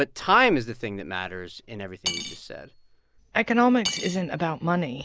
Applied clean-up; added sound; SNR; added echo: none; Cutlery, silverware / Dishes, pots, and pans; 10 dB; none.